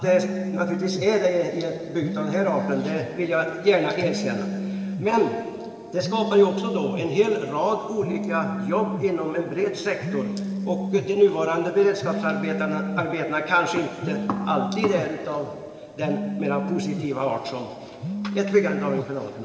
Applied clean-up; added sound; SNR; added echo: none; Telephone; 7 dB; reverberation time 2.6 s.